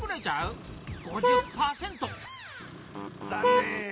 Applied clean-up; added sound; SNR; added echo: none; Vehicle horn, car horn, honking; -5 dB; none.